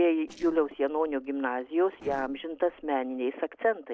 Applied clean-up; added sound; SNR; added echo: neural separator model SepFormer DNS4.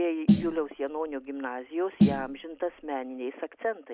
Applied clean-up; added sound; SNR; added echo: none; Snare drum; -2 dB; none.